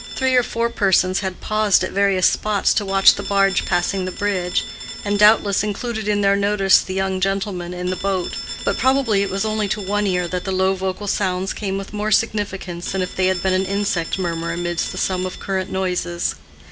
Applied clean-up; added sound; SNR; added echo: none; Telephone; 14 dB; none.